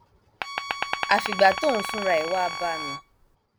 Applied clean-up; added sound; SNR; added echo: none; Glass + Bowed string instrument; 5 dB; none.